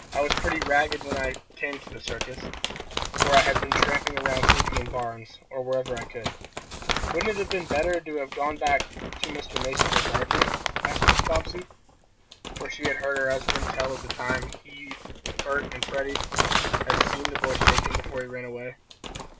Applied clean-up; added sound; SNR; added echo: none; Crumpling, crinkling; -2 dB; none.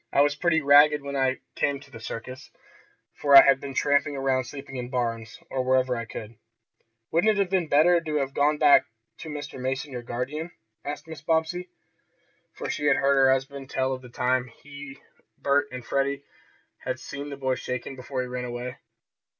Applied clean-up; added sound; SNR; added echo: none; none; none; none.